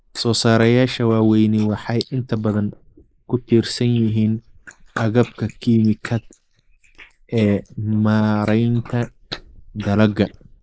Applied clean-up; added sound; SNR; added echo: neural mask model Resemble Enhance denoiser.